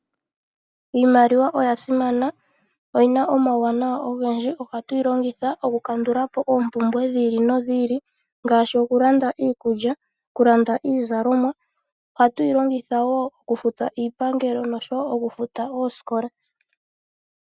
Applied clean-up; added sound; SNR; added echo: none; none; none; none.